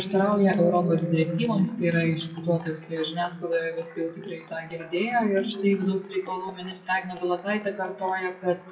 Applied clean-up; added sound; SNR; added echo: classical method WPE with log-MMSE.